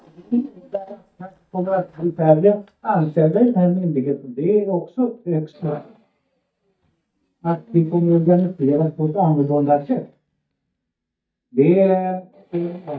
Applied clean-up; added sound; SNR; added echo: neural mask model DeepFilterNet 3.